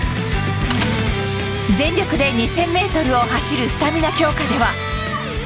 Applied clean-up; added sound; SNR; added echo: none; none; none; none.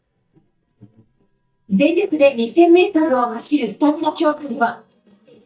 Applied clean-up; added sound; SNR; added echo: neural mask model DeepFilterNet 3.